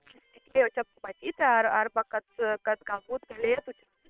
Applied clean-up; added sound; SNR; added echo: neural separator model SepFormer WHAM!.